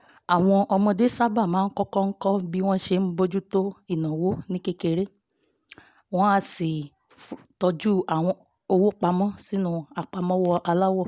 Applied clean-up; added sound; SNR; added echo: none; none; none; none.